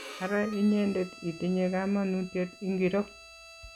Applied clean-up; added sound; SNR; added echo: none; Bowed string instrument; 18 dB; none.